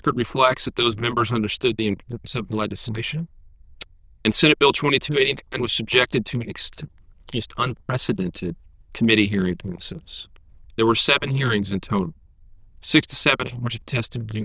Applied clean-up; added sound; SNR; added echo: neural diffusion model UNIVERSE++.